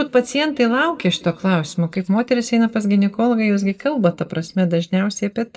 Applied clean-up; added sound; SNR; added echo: neural mask model DeepFilterNet 3.